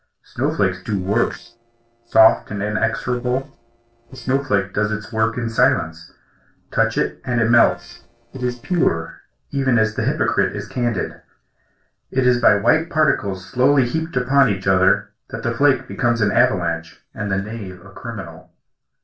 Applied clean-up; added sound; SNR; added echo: neural separator model SepFormer DNS4.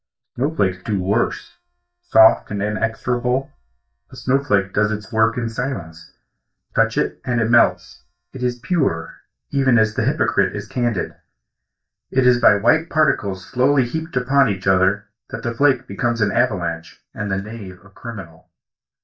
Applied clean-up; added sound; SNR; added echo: neural mask model DeepFilterNet 3.